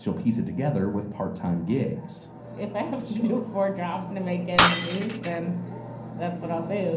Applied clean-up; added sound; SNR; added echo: none; Shatter; -1 dB; reverberation time 0.6 s.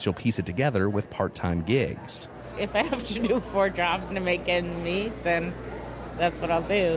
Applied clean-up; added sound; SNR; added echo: none; none; none; none.